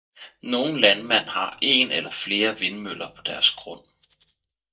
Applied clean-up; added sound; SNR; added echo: neural mask model DeepFilterNet 3.